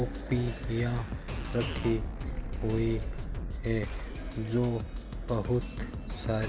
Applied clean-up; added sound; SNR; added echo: none; Drum kit; 3 dB; none.